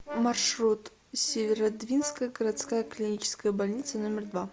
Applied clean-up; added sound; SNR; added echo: none; Brass instrument; 18 dB; none.